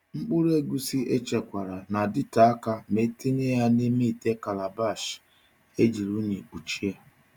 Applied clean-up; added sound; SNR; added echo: none; none; none; none.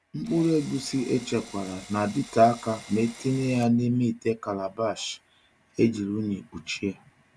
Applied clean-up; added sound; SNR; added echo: none; Drill; 19 dB; none.